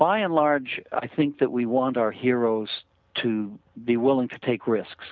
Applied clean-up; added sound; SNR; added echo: none; none; none; none.